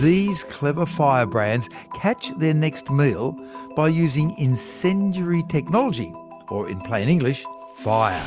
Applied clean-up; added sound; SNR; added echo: none; none; none; none.